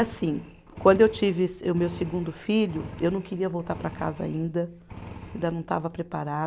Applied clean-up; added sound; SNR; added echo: none; Engine; 17 dB; none.